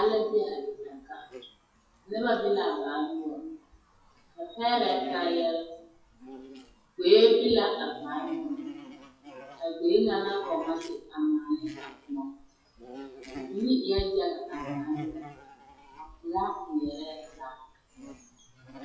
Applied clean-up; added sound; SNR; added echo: classical method WPE with log-MMSE.